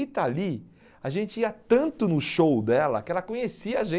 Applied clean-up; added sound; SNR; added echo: none; none; none; none.